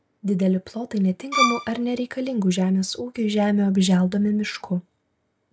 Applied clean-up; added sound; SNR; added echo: none; Bowed string instrument; 0 dB; none.